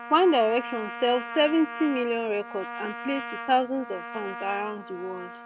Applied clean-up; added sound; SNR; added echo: none; Trumpet; 11 dB; none.